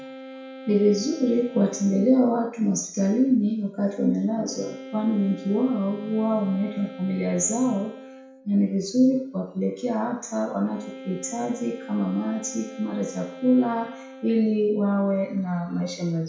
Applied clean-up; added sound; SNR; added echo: none; Wind instrument, woodwind instrument; 18 dB; reverberation time 0.6 s.